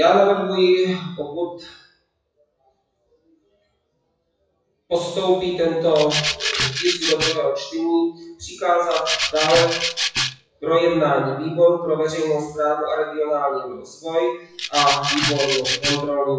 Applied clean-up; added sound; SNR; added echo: classical method WPE with log-MMSE.